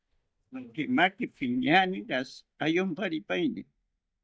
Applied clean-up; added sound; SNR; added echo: neural mask model DeepFilterNet 3.